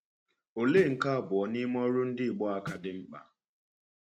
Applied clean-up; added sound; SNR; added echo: neural mask model RNNoise.